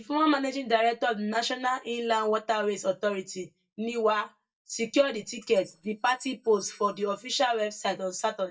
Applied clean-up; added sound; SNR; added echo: neural mask model DeepFilterNet 3.